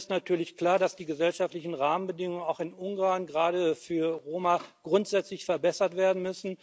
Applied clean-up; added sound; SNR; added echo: none; none; none; none.